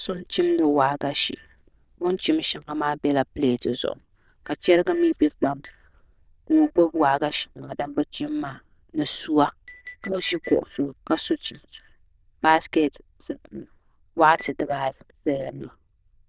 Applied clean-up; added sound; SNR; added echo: neural diffusion model UNIVERSE++.